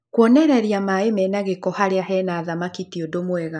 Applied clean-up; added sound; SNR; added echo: neural mask model Resemble Enhance denoiser.